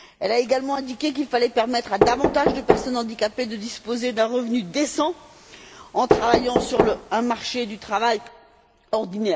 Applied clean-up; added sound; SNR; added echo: none; Knock; 2 dB; none.